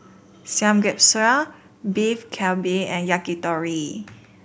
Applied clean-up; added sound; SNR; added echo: none; none; none; none.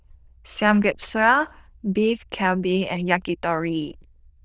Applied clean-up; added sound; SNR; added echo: neural diffusion model UNIVERSE++.